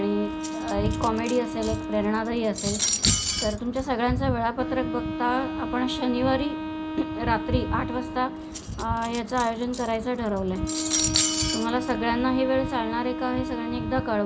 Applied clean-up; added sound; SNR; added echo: none; Cutlery, silverware + Wind instrument, woodwind instrument; 4 dB; none.